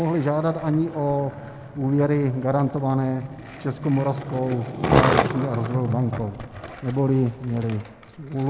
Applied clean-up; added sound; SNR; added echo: none; Skateboard; 5 dB; none.